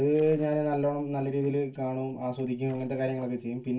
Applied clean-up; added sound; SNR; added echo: neural separator model SepFormer DNS4.